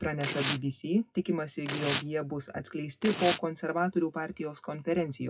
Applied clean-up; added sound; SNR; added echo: classical method WPE with log-MMSE.